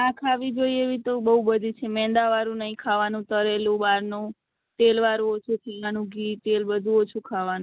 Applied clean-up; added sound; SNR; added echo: none; none; none; none.